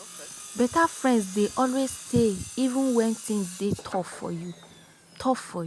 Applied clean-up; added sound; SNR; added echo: none; Tools; 15 dB; none.